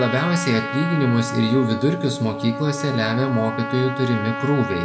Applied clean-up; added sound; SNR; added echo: none; Trumpet; 7 dB; reverberation time 0.6 s.